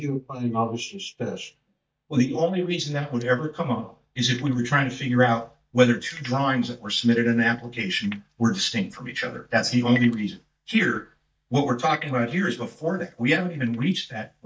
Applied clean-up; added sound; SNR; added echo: neural mask model DeepFilterNet 3.